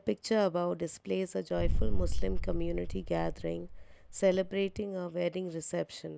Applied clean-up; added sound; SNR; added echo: none; Boom; -3 dB; none.